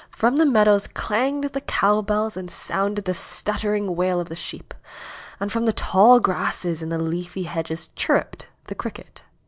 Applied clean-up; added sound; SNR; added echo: none; none; none; none.